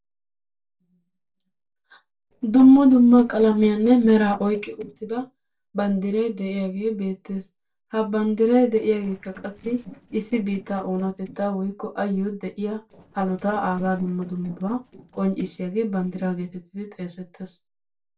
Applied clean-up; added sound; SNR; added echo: neural separator model SepFormer DNS4.